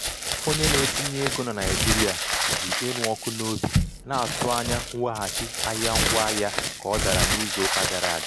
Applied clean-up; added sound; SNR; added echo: none; Crumpling, crinkling; -3 dB; none.